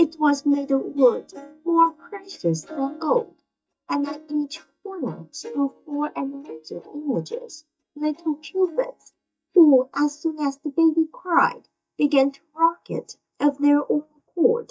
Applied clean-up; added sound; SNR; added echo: neural mask model DeepFilterNet 3.